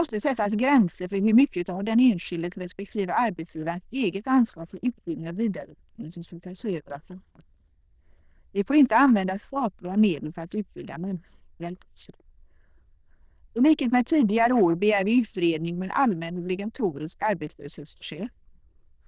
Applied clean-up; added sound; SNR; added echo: neural diffusion model UNIVERSE++.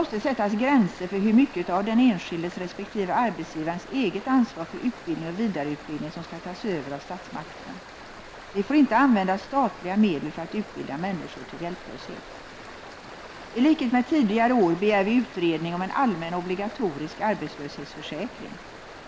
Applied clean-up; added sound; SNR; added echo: none; Stream; 16 dB; none.